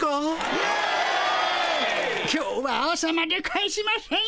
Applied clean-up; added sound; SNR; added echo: none; none; none; none.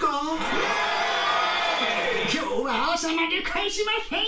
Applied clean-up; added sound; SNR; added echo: none; none; none; reverberation time 0.3 s.